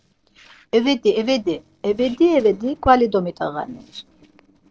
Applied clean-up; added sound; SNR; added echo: neural separator model SepFormer DNS4.